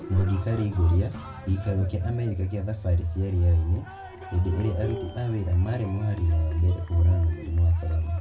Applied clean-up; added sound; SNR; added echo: none; Cheering; 17 dB; reverberation time 0.2 s.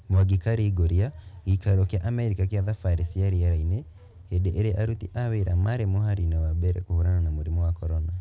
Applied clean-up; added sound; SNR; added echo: none; none; none; none.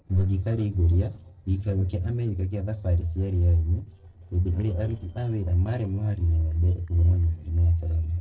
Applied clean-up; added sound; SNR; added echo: neural separator model SepFormer DNS4.